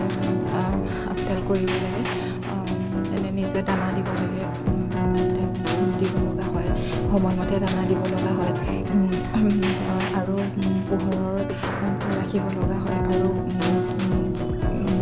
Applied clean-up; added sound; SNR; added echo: none; Keyboard (musical); -1 dB; none.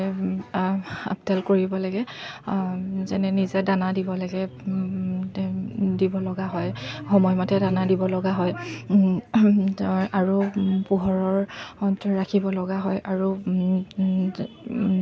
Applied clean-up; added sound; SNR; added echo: none; none; none; none.